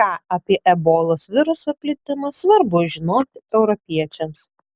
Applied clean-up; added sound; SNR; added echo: none; none; none; none.